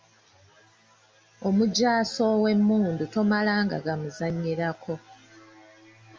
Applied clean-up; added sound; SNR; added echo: none; none; none; none.